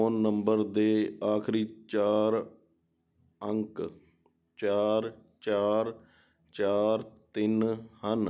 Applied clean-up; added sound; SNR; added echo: none; none; none; none.